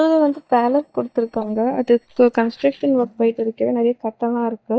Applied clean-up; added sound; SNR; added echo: neural mask model DeepFilterNet 3.